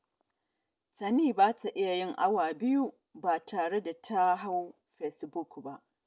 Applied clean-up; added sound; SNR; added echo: none; none; none; none.